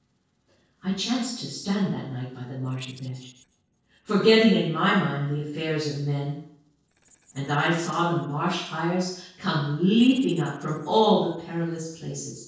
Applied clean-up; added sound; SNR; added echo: neural separator model SepFormer DNS4.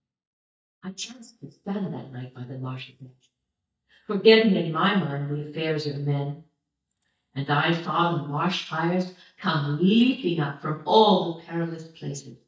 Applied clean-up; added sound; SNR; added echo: neural mask model DeepFilterNet 3.